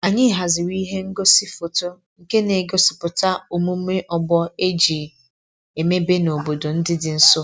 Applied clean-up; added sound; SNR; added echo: none; none; none; none.